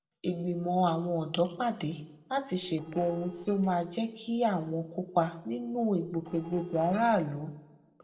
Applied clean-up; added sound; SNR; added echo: neural separator model SepFormer DNS4.